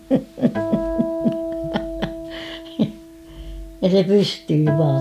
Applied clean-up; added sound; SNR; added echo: none; Acoustic guitar; 7 dB; none.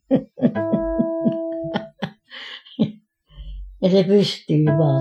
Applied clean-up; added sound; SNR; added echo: classical method Wiener filter.